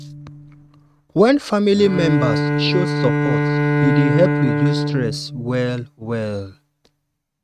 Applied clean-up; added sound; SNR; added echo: neural mask model RNNoise.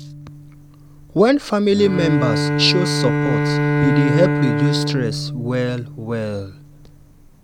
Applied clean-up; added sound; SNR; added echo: none; Bowed string instrument; 1 dB; none.